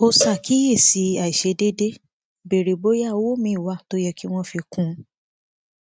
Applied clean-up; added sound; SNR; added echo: neural mask model RNNoise.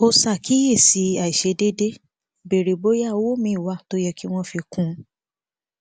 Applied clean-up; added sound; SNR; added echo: none; none; none; none.